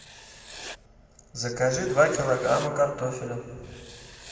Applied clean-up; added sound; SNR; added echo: none; Writing; 18 dB; reverberation time 1.8 s.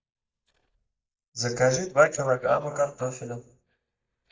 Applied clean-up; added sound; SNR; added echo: neural mask model DeepFilterNet 3.